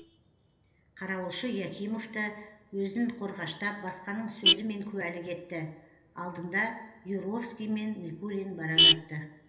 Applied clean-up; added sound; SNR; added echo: none; Vehicle horn, car horn, honking; -2 dB; reverberation time 1.4 s.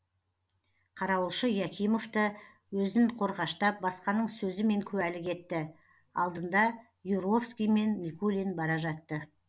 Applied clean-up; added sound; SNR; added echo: none; none; none; none.